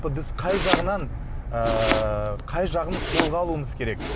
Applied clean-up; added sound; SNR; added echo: none; Domestic sounds, home sounds; 5 dB; none.